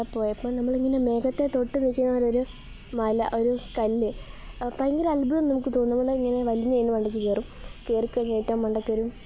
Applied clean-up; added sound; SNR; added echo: none; Church bell; 17 dB; none.